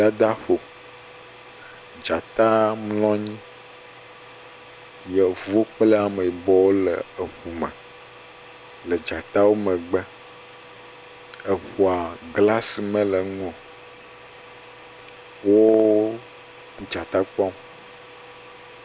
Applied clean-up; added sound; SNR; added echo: none; Domestic sounds, home sounds; 18 dB; none.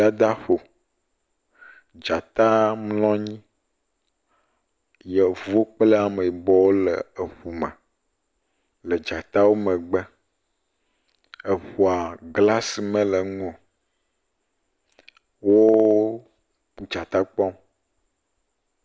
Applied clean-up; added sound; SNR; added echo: none; none; none; none.